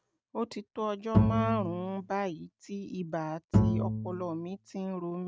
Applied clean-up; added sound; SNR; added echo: none; Bowed string instrument; -5 dB; none.